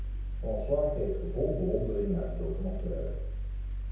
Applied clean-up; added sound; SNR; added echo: none; Mechanical fan; 1 dB; reverberation time 0.8 s.